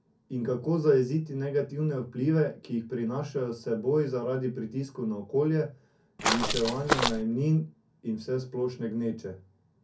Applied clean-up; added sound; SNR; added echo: none; Walk, footsteps; -2 dB; reverberation time 0.3 s.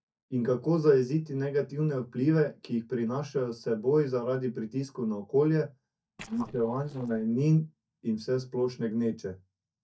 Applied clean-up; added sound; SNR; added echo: neural mask model DeepFilterNet 3.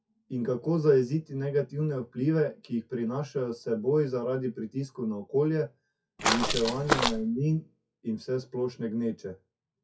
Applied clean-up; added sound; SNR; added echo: classical method WPE with log-MMSE.